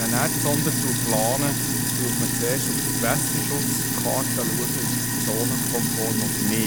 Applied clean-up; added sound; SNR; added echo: none; Sink (filling or washing); -5 dB; none.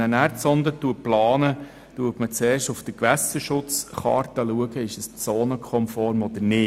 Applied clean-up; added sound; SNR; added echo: none; none; none; none.